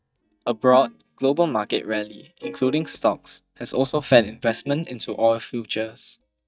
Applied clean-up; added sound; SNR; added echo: neural mask model DeepFilterNet 3.